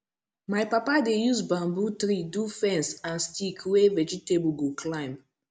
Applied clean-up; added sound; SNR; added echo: none; none; none; none.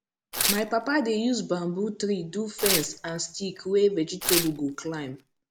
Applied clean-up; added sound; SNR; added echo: none; Tearing; 4 dB; none.